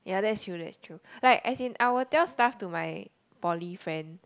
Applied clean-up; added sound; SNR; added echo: none; none; none; none.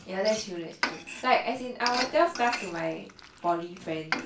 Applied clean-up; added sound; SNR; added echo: none; Frying (food); 8 dB; reverberation time 0.3 s.